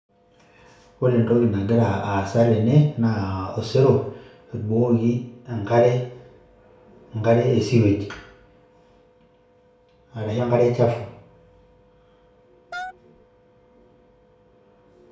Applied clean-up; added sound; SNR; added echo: none; Wind instrument, woodwind instrument; 14 dB; reverberation time 0.6 s.